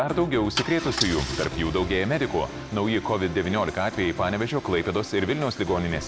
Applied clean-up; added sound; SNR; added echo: none; Idling / Engine starting / Car; 12 dB; none.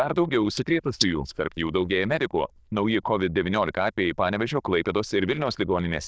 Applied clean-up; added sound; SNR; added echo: neural diffusion model UNIVERSE++.